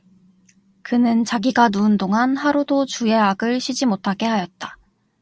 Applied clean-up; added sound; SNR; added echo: none; none; none; none.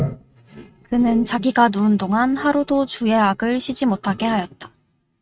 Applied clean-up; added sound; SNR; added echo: neural mask model RNNoise.